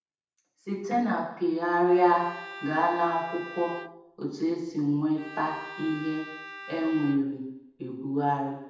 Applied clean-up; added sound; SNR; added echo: none; Bowed string instrument; 15 dB; reverberation time 0.9 s.